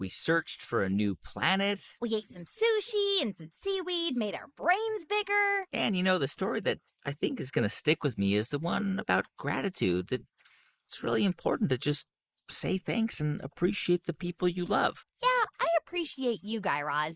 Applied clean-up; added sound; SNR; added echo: neural mask model Resemble Enhance denoiser.